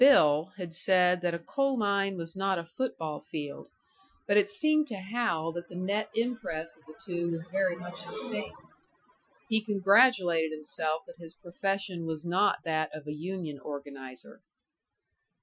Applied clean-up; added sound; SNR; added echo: classical method Wiener filter.